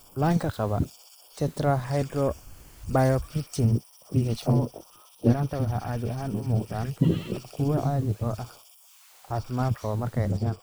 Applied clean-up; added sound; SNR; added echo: neural mask model Resemble Enhance denoiser.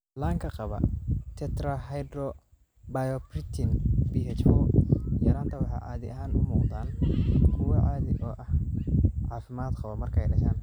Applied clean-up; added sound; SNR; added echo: none; none; none; none.